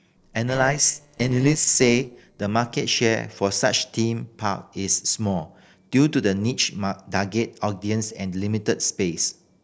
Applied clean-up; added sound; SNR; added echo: neural separator model SepFormer DNS4.